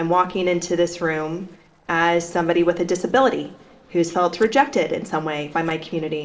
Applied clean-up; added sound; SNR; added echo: neural separator model SepFormer DNS4.